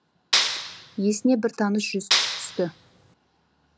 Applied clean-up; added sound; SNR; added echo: none; Clapping; -1 dB; none.